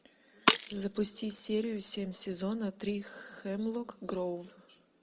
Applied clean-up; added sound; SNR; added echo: none; Shatter; 2 dB; none.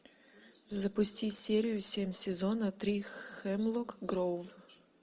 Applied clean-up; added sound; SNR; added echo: none; none; none; none.